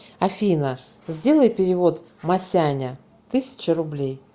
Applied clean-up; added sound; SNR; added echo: none; none; none; none.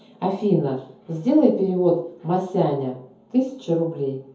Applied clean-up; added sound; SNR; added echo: none; none; none; reverberation time 0.5 s.